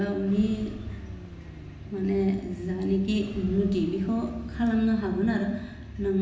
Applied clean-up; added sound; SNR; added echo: none; Car; 16 dB; reverberation time 1.0 s.